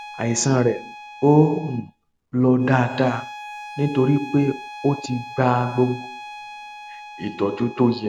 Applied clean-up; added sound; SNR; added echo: none; Bowed string instrument; 16 dB; none.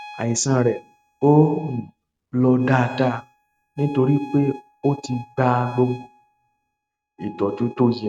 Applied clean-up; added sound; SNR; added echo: neural mask model RNNoise.